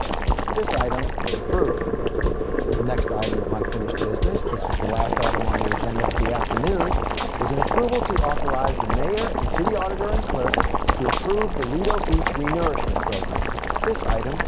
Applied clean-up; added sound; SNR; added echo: none; Drum / Drum kit + Boiling; -5 dB; none.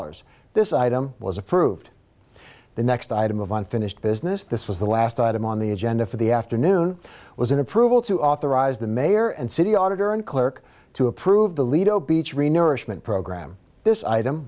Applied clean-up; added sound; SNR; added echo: none; none; none; none.